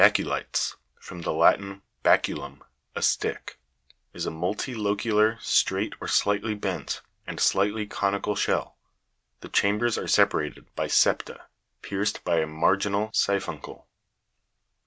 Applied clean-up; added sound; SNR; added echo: none; none; none; none.